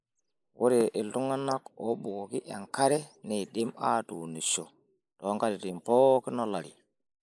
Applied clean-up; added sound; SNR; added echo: neural mask model Resemble Enhance denoiser.